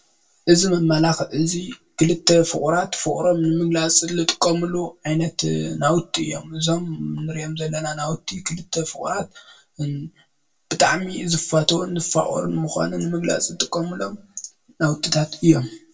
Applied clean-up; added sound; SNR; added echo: none; none; none; reverberation time 0.1 s.